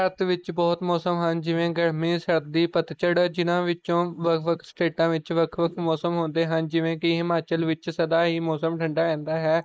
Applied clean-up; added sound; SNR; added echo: neural mask model Resemble Enhance denoiser.